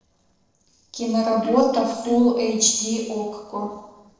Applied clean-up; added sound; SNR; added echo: neural separator model SepFormer DNS4.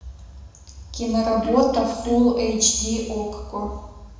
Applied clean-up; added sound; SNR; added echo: none; Cough; 9 dB; reverberation time 1.0 s.